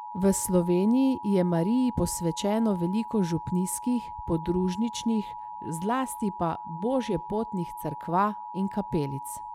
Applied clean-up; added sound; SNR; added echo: none; Alarm; 12 dB; none.